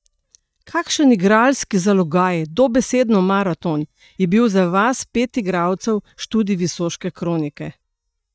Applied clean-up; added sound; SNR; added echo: neural mask model DeepFilterNet 3.